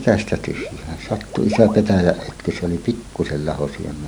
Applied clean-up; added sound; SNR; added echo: none; Water / Liquid; 17 dB; none.